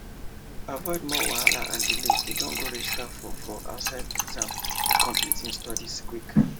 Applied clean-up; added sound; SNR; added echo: none; Fill (with liquid) / Trickle, dribble / Glass; -5 dB; none.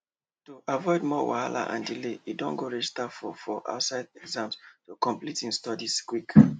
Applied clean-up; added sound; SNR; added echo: none; none; none; none.